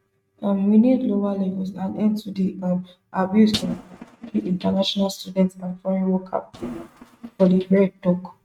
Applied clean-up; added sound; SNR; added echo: neural mask model RNNoise.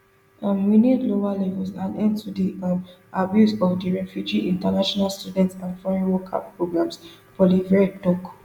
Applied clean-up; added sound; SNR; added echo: none; none; none; none.